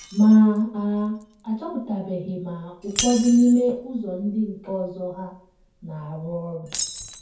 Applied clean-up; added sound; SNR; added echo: none; Shatter; 14 dB; reverberation time 0.6 s.